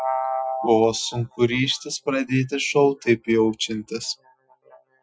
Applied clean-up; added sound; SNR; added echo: classical method Wiener filter.